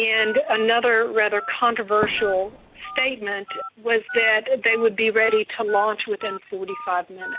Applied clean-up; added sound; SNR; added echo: none; Fireworks + Telephone; 14 dB; none.